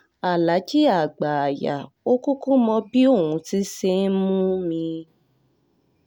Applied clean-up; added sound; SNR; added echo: none; none; none; none.